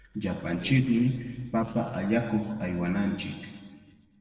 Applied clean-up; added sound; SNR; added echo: neural separator model SepFormer DNS4.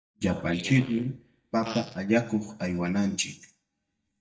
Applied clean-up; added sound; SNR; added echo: neural mask model DeepFilterNet 3.